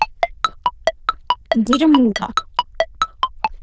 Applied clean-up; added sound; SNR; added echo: neural diffusion model UNIVERSE++.